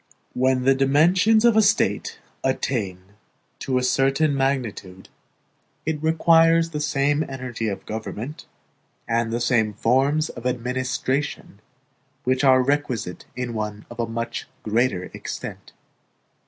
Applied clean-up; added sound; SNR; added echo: none; none; none; none.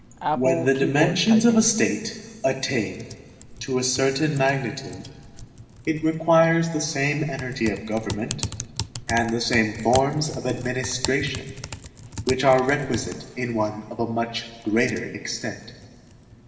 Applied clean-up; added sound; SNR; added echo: none; Typing; 11 dB; reverberation time 2.1 s.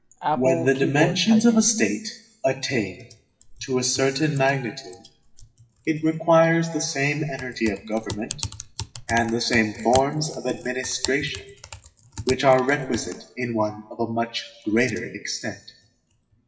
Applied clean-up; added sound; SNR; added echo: classical method WPE with log-MMSE.